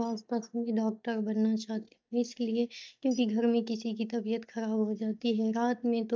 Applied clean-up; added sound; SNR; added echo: neural mask model DeepFilterNet 3.